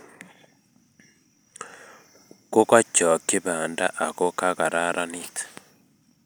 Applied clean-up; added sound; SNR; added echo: none; none; none; none.